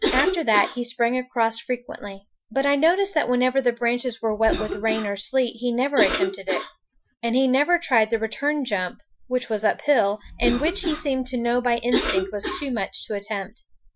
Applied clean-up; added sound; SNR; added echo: classical method Wiener filter.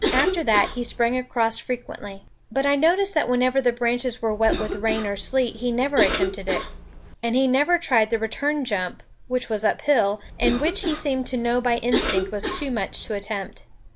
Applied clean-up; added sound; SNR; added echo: none; Cough; 8 dB; none.